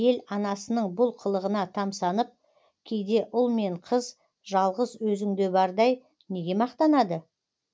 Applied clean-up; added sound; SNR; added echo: none; none; none; none.